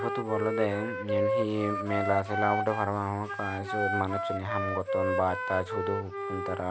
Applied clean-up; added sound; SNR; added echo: none; Wind instrument, woodwind instrument; 1 dB; none.